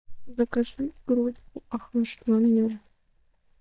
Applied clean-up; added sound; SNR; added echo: neural mask model DeepFilterNet 3.